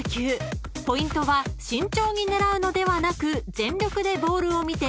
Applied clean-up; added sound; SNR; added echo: none; none; none; none.